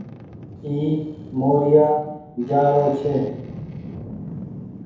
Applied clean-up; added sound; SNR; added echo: none; Boat, Water vehicle; 14 dB; reverberation time 0.9 s.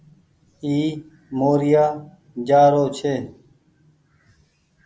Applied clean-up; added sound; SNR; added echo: none; none; none; none.